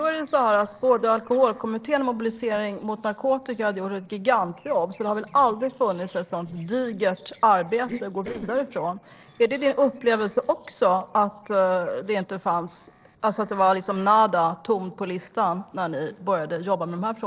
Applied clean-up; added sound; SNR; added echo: neural separator model SepFormer DNS4.